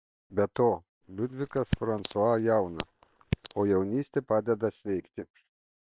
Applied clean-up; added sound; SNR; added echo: neural separator model SepFormer WHAM!.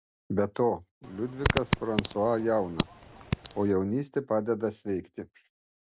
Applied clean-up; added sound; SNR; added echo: none; Fart; 3 dB; none.